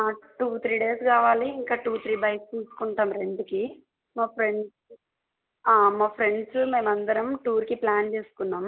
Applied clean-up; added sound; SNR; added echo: none; none; none; none.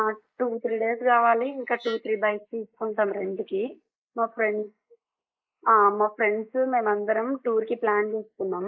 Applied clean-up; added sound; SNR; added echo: neural mask model Resemble Enhance denoiser.